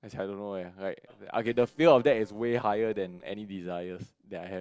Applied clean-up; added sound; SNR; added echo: neural separator model SepFormer DNS4.